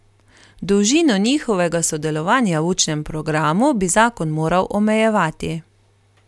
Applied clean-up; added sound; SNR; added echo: none; none; none; none.